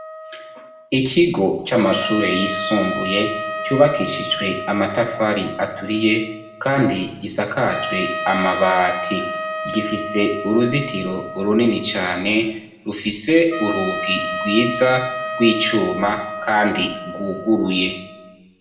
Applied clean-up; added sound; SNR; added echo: none; Trumpet; 8 dB; reverberation time 0.8 s.